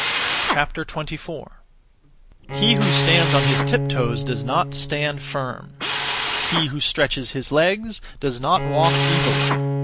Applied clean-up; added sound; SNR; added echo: none; Drill + Bowed string instrument; 0 dB; none.